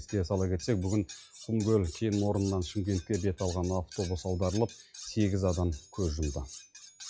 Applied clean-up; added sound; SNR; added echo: classical method log-MMSE.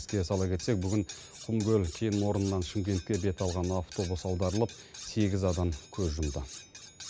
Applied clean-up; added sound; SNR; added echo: none; Cutlery, silverware; 16 dB; none.